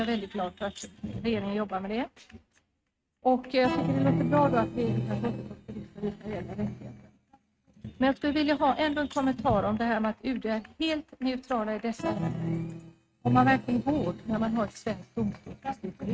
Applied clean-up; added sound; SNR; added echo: neural mask model RNNoise.